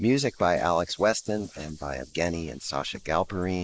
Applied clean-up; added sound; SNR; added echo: neural mask model Resemble Enhance denoiser.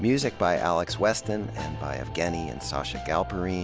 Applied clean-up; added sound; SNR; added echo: none; none; none; none.